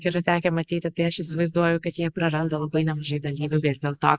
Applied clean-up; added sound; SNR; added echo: neural mask model Resemble Enhance denoiser.